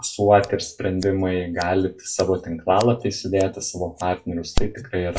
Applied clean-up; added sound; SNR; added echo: classical method WPE with log-MMSE.